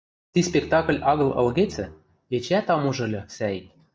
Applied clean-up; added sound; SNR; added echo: neural mask model DeepFilterNet 3.